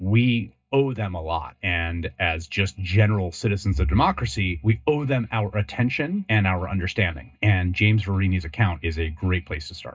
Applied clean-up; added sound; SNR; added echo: neural mask model DeepFilterNet 3.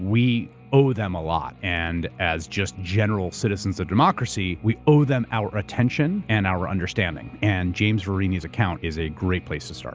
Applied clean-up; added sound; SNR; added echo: none; none; none; none.